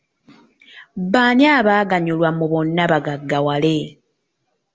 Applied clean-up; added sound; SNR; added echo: none; none; none; none.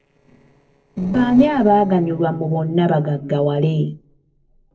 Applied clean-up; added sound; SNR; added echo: neural separator model SepFormer DNS4.